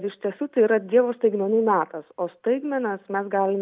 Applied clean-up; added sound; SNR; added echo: none; none; none; none.